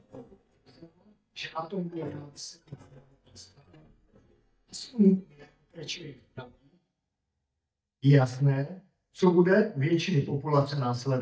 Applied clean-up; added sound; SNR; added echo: neural mask model DeepFilterNet 3.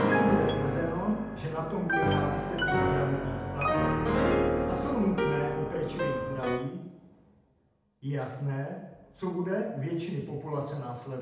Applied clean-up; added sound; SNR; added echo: none; Piano; -2 dB; reverberation time 0.8 s.